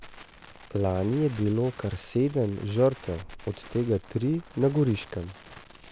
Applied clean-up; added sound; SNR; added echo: none; Crackle; 19 dB; none.